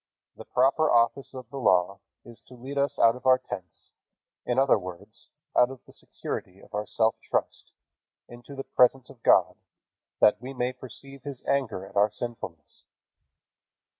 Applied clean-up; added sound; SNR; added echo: none; none; none; none.